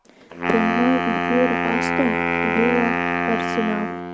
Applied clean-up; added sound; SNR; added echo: none; Wind instrument, woodwind instrument; -1 dB; none.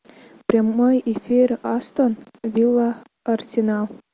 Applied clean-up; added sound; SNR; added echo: none; none; none; none.